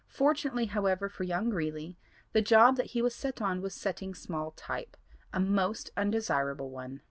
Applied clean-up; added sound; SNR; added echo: none; none; none; none.